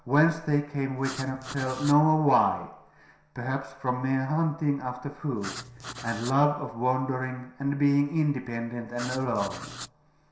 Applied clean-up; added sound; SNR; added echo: none; Writing; 12 dB; reverberation time 0.7 s.